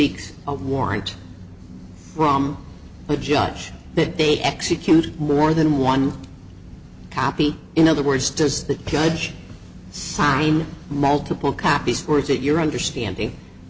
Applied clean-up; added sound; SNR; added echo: none; none; none; none.